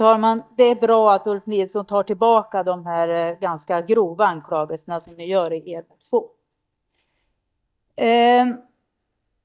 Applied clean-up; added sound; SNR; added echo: neural mask model DeepFilterNet 3.